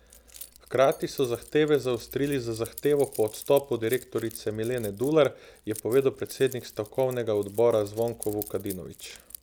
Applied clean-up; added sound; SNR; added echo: none; Keys jangling; 19 dB; none.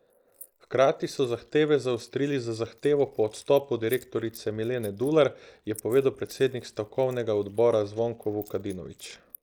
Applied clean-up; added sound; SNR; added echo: neural mask model Resemble Enhance denoiser.